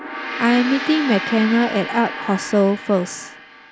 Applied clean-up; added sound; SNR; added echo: none; Gong; 9 dB; none.